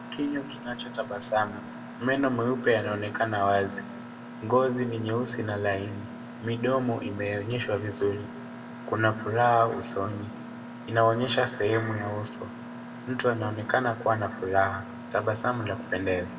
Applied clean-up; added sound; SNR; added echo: none; Mechanisms; 12 dB; reverberation time 0.9 s.